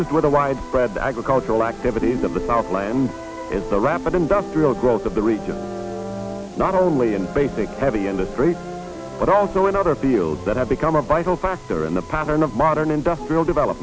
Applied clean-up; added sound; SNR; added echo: none; none; none; none.